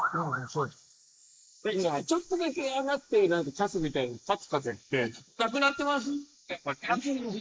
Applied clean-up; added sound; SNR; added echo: neural mask model Resemble Enhance denoiser.